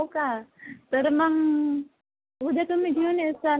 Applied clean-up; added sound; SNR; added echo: none; none; none; none.